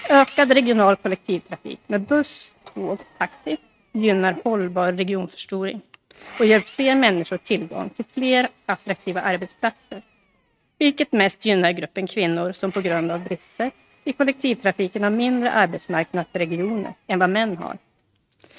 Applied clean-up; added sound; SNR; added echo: neural mask model RNNoise.